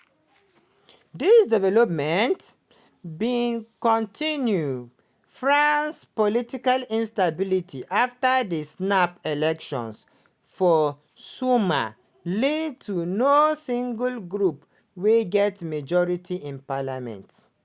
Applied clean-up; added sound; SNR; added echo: none; none; none; none.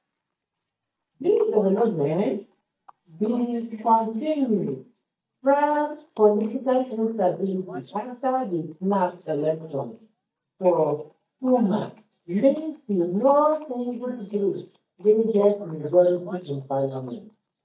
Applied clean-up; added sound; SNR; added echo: neural mask model DeepFilterNet 3.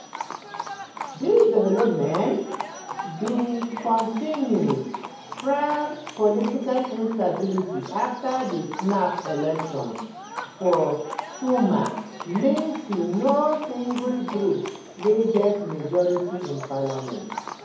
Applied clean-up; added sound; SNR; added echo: none; Livestock, farm animals, working animals; 12 dB; reverberation time 1.2 s.